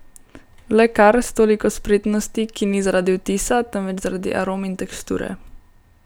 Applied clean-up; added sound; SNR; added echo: none; none; none; none.